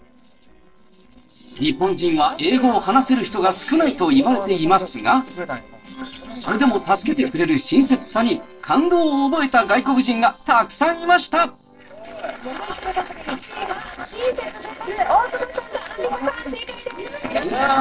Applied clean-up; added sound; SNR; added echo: neural separator model SepFormer DNS4.